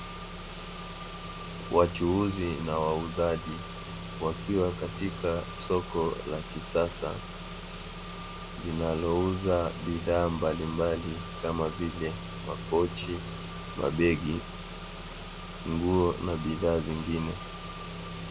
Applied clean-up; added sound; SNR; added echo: none; Engine / Car; 8 dB; none.